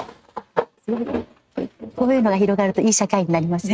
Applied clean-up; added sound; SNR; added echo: neural mask model RNNoise.